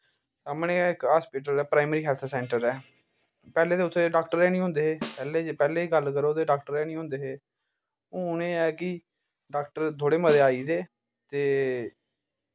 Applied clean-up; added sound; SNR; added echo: none; Snare drum; 16 dB; none.